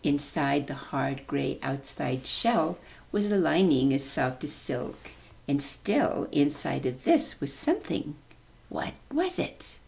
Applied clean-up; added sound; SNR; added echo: none; none; none; none.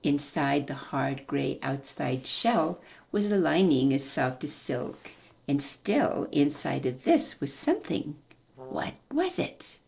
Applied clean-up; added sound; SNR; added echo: neural separator model SepFormer DNS4.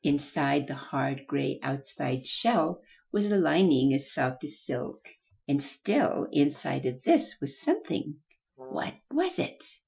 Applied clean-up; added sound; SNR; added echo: classical method Wiener filter.